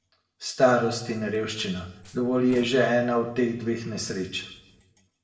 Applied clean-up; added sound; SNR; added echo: neural separator model SepFormer DNS4.